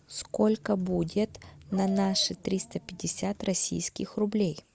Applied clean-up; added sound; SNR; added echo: none; Dog; 18 dB; none.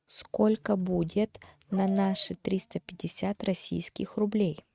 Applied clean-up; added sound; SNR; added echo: neural mask model RNNoise.